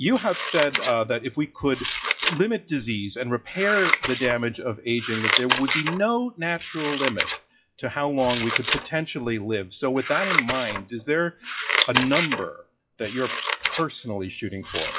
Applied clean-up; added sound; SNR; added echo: classical method WPE with log-MMSE.